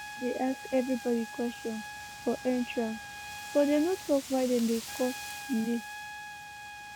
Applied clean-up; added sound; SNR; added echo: none; Trumpet + Wind; 11 dB; none.